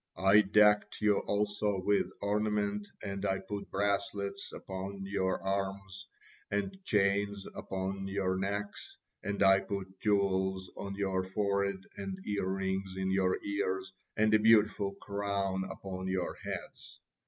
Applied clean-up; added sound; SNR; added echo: none; none; none; none.